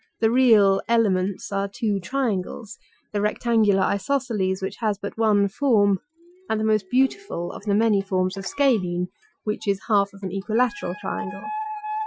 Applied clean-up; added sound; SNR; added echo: classical method Wiener filter.